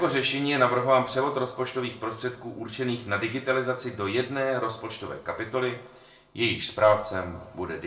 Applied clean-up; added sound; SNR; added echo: none; none; none; reverberation time 0.4 s.